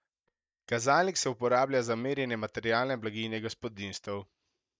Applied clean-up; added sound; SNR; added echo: neural mask model DeepFilterNet 3.